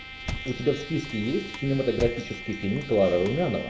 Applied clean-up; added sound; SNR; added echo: none; Trumpet + Thump, thud; 11 dB; none.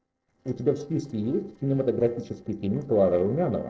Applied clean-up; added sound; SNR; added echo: neural separator model SepFormer DNS4.